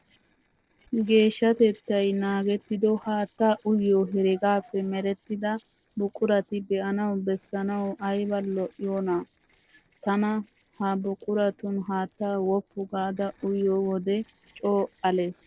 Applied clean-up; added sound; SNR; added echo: neural separator model SepFormer DNS4.